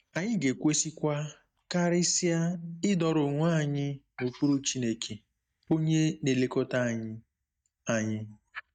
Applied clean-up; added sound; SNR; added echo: neural mask model DeepFilterNet 3.